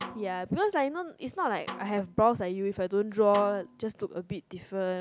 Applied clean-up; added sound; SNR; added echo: none; Snare drum; 18 dB; none.